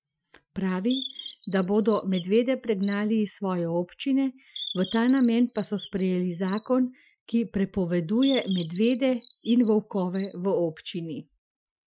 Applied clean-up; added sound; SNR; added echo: classical method Wiener filter.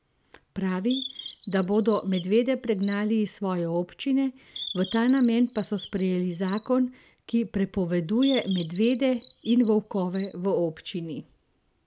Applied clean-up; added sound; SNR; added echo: none; Bird; 5 dB; none.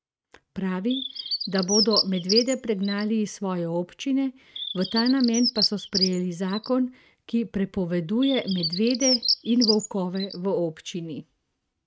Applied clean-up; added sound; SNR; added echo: neural mask model RNNoise.